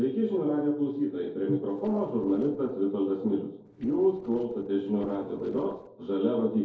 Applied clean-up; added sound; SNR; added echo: neural separator model SepFormer DNS4.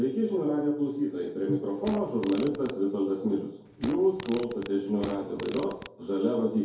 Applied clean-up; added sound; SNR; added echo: none; Fart; 12 dB; reverberation time 2.3 s.